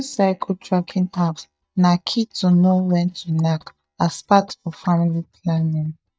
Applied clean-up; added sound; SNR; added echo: neural mask model DeepFilterNet 3.